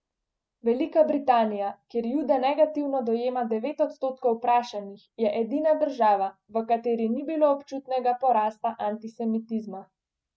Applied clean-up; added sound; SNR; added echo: none; none; none; none.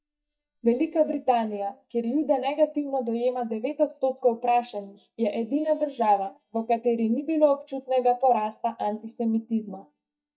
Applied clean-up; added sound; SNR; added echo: neural mask model DeepFilterNet 3.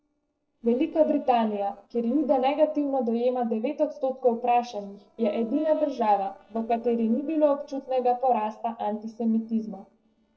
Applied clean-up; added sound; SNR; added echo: neural separator model SepFormer DNS4.